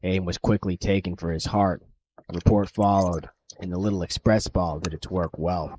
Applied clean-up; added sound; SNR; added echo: neural mask model Resemble Enhance denoiser.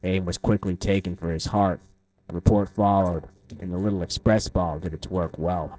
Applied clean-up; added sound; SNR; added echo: neural separator model SepFormer DNS4.